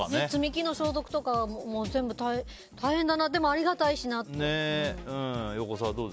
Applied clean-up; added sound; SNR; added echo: none; none; none; none.